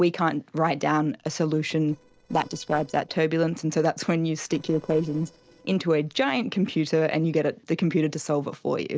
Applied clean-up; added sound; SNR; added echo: neural separator model SepFormer DNS4.